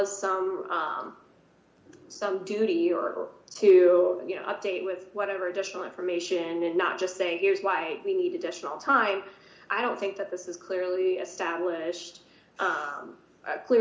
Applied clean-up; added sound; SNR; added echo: none; none; none; none.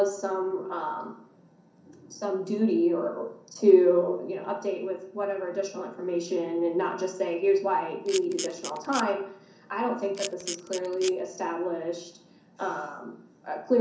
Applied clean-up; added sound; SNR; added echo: none; Camera; 11 dB; reverberation time 0.6 s.